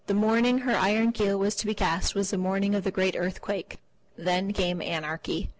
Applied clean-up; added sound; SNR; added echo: none; none; none; none.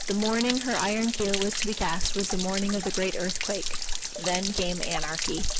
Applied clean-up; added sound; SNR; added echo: none; Stream / Trickle, dribble / Splash, splatter; 1 dB; none.